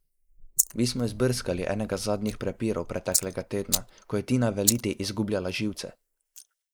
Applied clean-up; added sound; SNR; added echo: neural mask model Resemble Enhance denoiser.